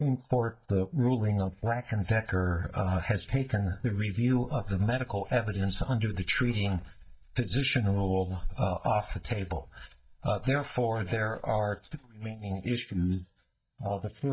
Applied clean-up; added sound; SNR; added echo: neural mask model DeepFilterNet 3.